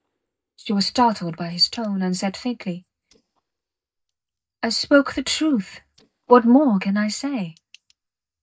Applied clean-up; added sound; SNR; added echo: neural mask model DeepFilterNet 3.